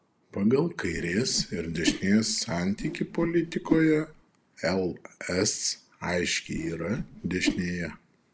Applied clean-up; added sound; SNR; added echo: none; Whoosh, swoosh, swish; 7 dB; none.